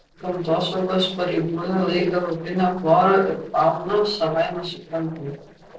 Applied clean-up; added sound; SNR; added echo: neural separator model SepFormer DNS4.